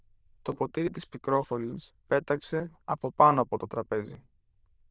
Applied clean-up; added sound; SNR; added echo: neural diffusion model UNIVERSE++.